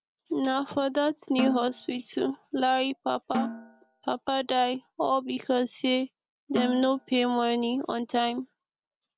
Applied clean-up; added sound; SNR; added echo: none; Snare drum; 9 dB; none.